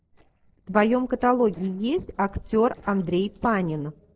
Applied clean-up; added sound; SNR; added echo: neural separator model SepFormer DNS4.